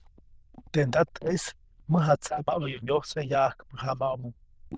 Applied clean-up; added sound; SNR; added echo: neural diffusion model UNIVERSE++.